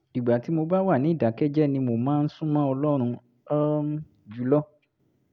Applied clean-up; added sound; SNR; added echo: none; none; none; none.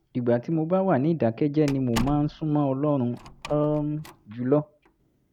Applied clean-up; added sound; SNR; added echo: none; Slam; 16 dB; none.